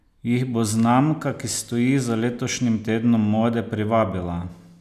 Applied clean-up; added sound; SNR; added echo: none; none; none; none.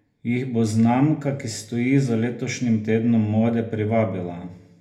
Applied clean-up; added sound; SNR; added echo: none; none; none; reverberation time 0.3 s.